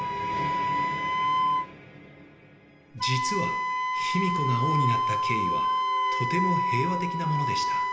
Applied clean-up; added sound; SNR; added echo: none; Wind instrument, woodwind instrument; -4 dB; reverberation time 1.4 s.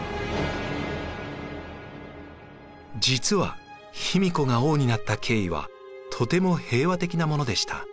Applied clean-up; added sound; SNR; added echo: none; none; none; none.